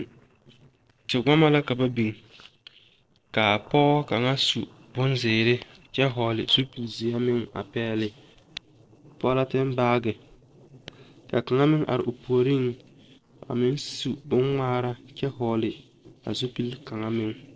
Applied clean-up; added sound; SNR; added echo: neural separator model SepFormer DNS4.